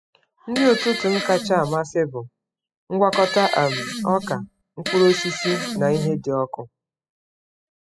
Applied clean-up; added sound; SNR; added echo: classical method spectral subtraction.